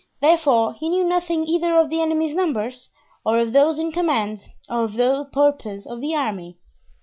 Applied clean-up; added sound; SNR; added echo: none; none; none; none.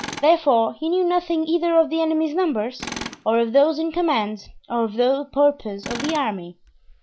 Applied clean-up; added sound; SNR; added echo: none; Tools; 17 dB; none.